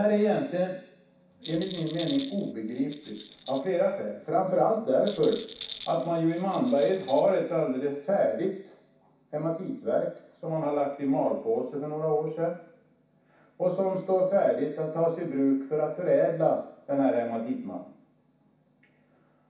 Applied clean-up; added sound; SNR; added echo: none; Rattle; 14 dB; reverberation time 0.7 s.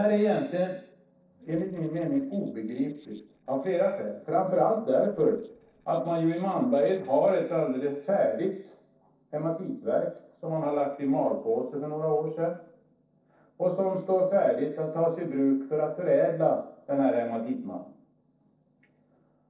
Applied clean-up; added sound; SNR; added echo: neural separator model SepFormer DNS4.